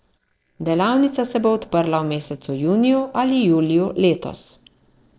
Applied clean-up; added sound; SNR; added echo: neural separator model SepFormer DNS4.